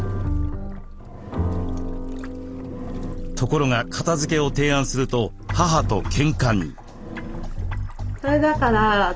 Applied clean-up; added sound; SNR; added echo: none; Engine; 8 dB; none.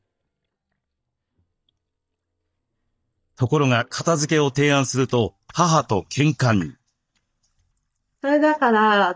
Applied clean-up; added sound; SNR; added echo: neural mask model DeepFilterNet 3.